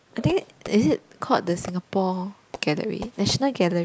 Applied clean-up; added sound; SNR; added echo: neural mask model Resemble Enhance denoiser.